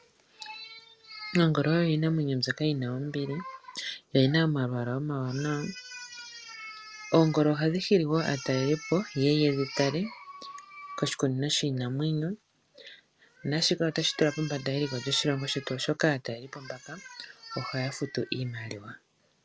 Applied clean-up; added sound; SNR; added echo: none; none; none; none.